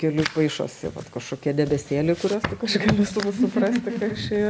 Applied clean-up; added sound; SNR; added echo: none; none; none; none.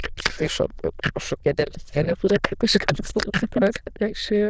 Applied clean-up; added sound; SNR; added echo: neural diffusion model UNIVERSE++.